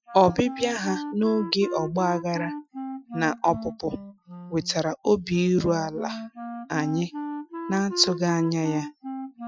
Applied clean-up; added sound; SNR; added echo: classical method Wiener filter.